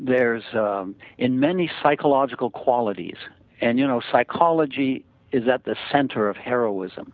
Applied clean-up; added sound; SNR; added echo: none; none; none; none.